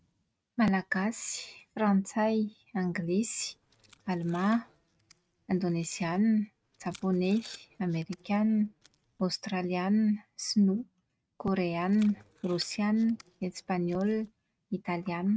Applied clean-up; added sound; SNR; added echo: neural mask model RNNoise.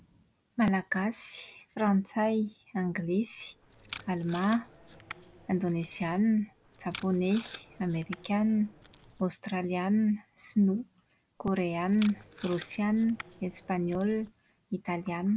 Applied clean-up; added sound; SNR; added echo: none; Packing tape, duct tape; 17 dB; none.